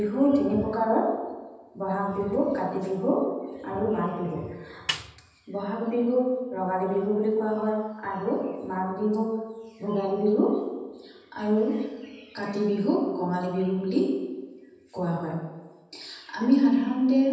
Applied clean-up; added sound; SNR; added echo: none; Snare drum; 10 dB; reverberation time 1.1 s.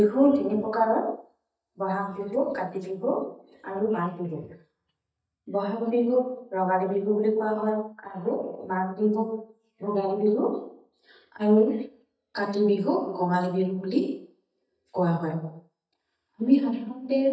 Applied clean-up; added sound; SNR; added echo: neural mask model DeepFilterNet 3.